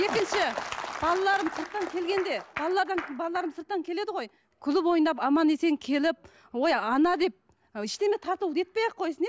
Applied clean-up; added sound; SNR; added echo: none; none; none; none.